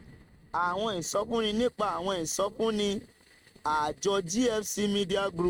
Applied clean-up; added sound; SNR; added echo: neural mask model RNNoise.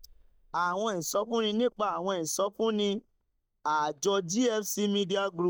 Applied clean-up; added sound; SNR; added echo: neural mask model DeepFilterNet 3.